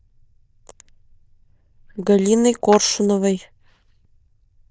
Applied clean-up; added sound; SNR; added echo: neural diffusion model UNIVERSE++.